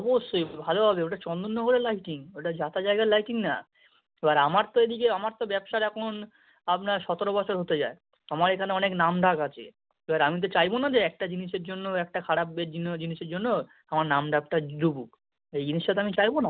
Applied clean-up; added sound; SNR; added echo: none; none; none; none.